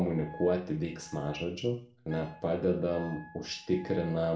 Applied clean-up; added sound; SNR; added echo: none; Wind instrument, woodwind instrument; 19 dB; reverberation time 0.4 s.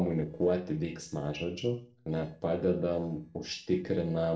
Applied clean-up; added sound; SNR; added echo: neural separator model SepFormer DNS4.